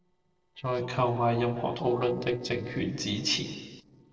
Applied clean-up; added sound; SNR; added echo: neural separator model SepFormer DNS4.